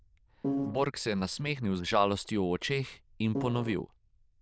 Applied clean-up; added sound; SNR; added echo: neural diffusion model UNIVERSE++.